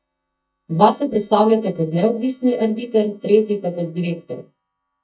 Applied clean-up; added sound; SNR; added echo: neural mask model DeepFilterNet 3.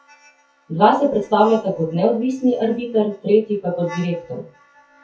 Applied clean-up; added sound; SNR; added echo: classical method WPE with log-MMSE.